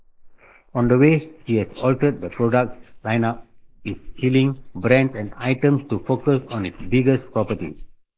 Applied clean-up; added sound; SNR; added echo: neural mask model Resemble Enhance denoiser.